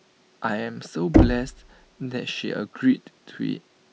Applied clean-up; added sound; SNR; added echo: none; Knock; -3 dB; none.